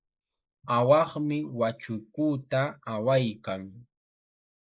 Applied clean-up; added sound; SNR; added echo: neural mask model Resemble Enhance denoiser.